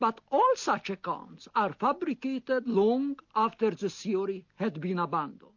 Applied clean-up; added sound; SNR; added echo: none; none; none; none.